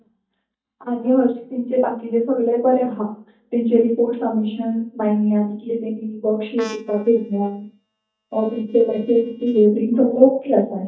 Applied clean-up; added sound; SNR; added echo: neural mask model DeepFilterNet 3.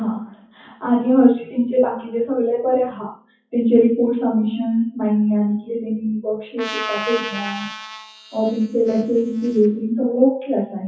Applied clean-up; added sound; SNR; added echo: classical method WPE with log-MMSE.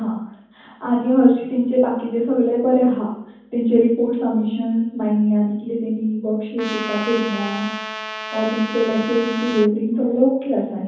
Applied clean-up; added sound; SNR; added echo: none; Trumpet; 10 dB; reverberation time 0.9 s.